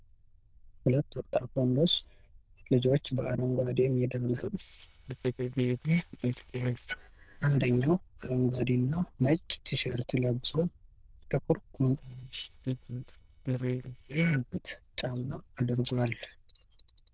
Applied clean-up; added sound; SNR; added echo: neural diffusion model UNIVERSE++.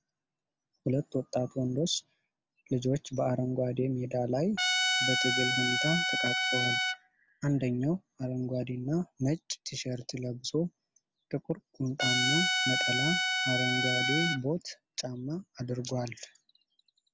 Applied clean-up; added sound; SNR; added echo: none; Trumpet; -4 dB; none.